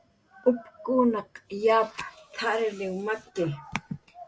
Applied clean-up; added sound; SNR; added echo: none; none; none; none.